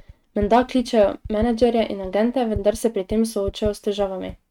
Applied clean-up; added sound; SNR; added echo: neural mask model RNNoise.